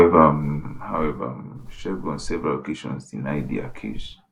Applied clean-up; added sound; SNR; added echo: none; Wind; 11 dB; none.